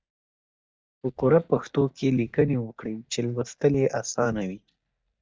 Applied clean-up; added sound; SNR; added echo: neural mask model DeepFilterNet 3.